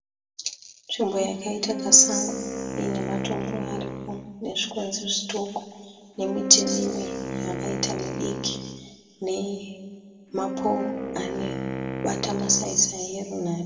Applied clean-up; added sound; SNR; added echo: none; Wind instrument, woodwind instrument; 6 dB; reverberation time 1.5 s.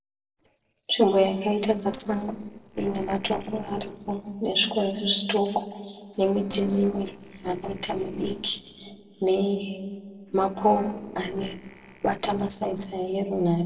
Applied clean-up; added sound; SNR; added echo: neural separator model SepFormer DNS4.